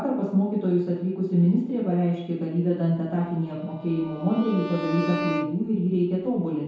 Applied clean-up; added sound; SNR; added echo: none; Bowed string instrument; 10 dB; reverberation time 0.8 s.